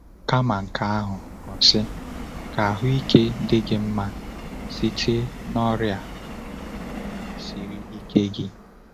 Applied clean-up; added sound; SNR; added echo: none; Subway, metro, underground; 10 dB; none.